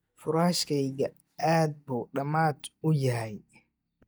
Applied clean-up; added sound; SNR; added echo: neural mask model DeepFilterNet 3.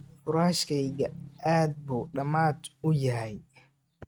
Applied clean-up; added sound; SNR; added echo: neural mask model RNNoise.